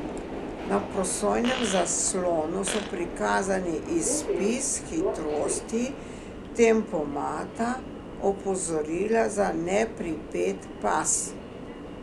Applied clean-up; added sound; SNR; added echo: none; Subway, metro, underground + Fart; 7 dB; none.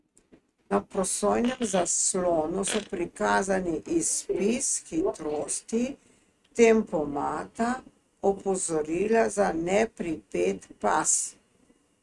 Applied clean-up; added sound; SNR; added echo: neural mask model RNNoise.